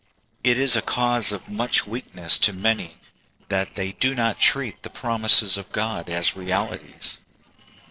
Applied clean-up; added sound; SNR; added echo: neural separator model SepFormer DNS4.